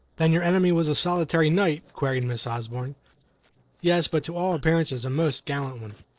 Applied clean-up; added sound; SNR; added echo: neural separator model SepFormer DNS4.